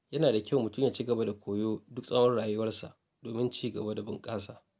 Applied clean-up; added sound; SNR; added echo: none; none; none; none.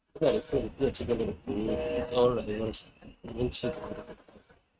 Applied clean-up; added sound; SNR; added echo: neural mask model RNNoise.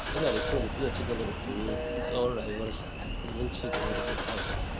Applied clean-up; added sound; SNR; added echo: none; Telephone + Engine starting / Car; -2 dB; none.